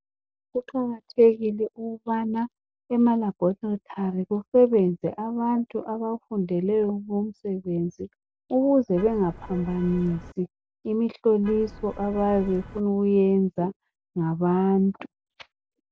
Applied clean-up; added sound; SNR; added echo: none; Vehicle horn, car horn, honking; 16 dB; none.